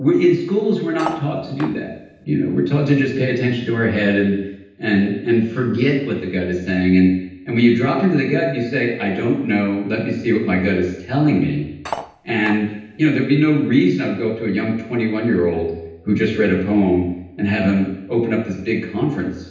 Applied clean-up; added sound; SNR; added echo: none; Cutlery, silverware; 14 dB; reverberation time 0.9 s.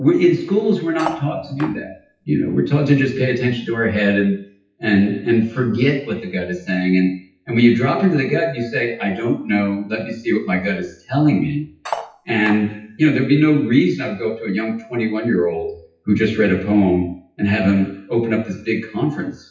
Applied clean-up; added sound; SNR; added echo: classical method WPE with log-MMSE.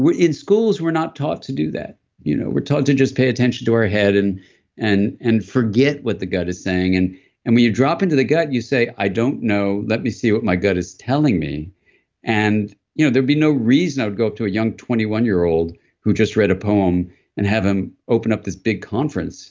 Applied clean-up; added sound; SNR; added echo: none; none; none; none.